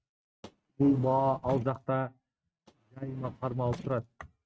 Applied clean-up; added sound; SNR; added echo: neural mask model RNNoise.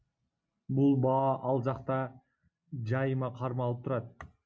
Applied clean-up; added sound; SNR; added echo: none; none; none; none.